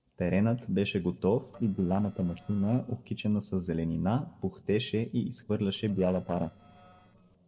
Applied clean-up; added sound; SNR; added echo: neural separator model SepFormer DNS4.